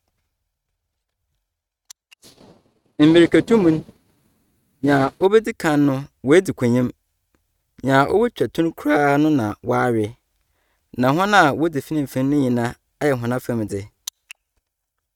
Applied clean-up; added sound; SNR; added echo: neural mask model RNNoise.